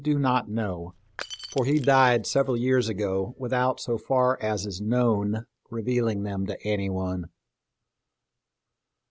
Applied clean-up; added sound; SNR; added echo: none; Shatter / Crushing; 20 dB; none.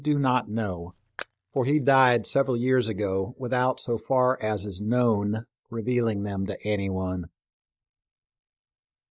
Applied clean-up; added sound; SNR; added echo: neural mask model DeepFilterNet 3.